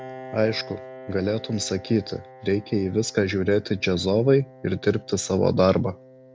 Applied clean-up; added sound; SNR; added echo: none; Piano; 19 dB; none.